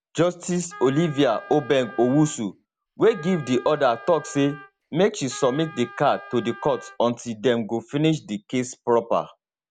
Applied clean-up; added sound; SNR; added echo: none; Wind instrument, woodwind instrument; 19 dB; none.